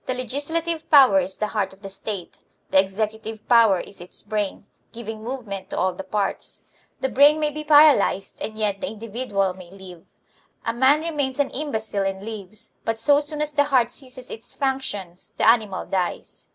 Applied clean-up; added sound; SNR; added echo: none; none; none; none.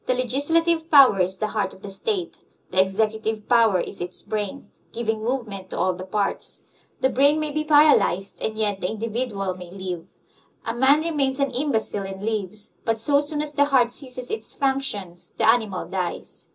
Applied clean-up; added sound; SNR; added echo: none; none; none; reverberation time 0.2 s.